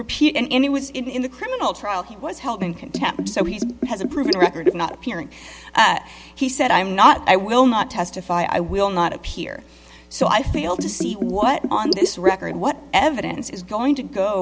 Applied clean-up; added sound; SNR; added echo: none; Bathtub (filling or washing); 4 dB; none.